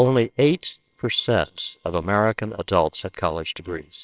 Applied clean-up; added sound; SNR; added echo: neural separator model SepFormer WHAMR!.